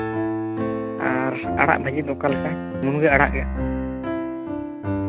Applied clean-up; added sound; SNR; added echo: none; Piano; 1 dB; none.